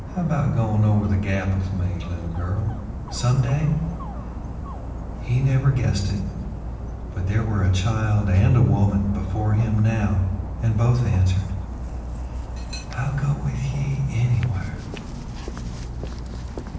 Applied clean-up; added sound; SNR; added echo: none; Dog; 8 dB; reverberation time 0.7 s.